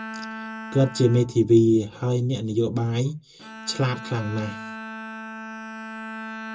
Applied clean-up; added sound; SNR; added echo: none; Bowed string instrument; 13 dB; reverberation time 0.2 s.